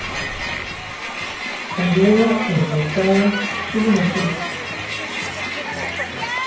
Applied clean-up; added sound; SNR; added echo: none; Crowd; 4 dB; reverberation time 0.9 s.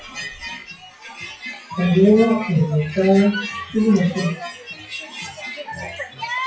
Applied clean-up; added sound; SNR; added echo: classical method WPE with log-MMSE.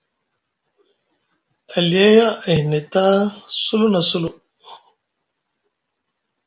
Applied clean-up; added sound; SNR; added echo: none; none; none; none.